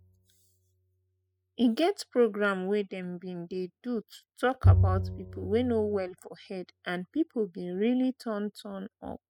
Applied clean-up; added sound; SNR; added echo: classical method spectral subtraction.